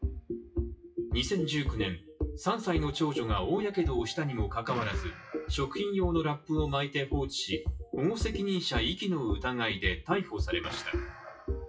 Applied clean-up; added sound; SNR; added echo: classical method WPE with log-MMSE.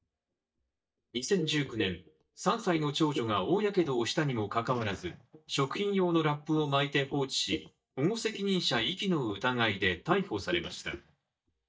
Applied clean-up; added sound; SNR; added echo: neural mask model DeepFilterNet 3.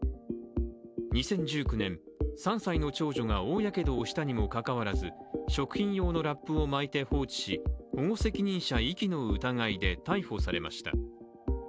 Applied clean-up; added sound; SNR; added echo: none; none; none; none.